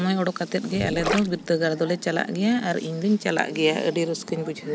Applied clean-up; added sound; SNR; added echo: none; Gurgling; 6 dB; none.